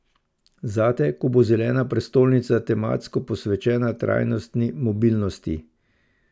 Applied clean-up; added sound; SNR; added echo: none; none; none; none.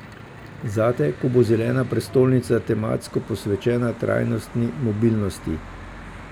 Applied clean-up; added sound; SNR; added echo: none; Church bell / Traffic noise, roadway noise; 16 dB; none.